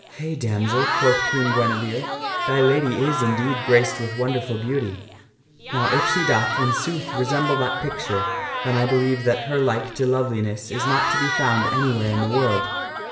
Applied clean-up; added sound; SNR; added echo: none; Crowd / Cheering; 4 dB; reverberation time 1.0 s.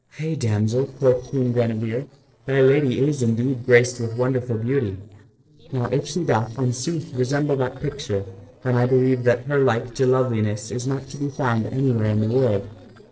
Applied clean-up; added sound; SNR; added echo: neural separator model SepFormer DNS4.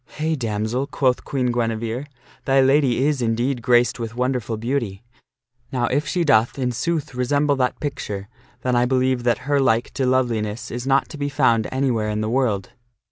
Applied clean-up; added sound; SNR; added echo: none; none; none; none.